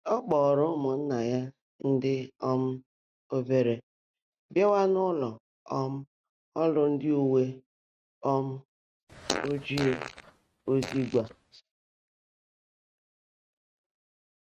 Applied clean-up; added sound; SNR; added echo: neural mask model RNNoise.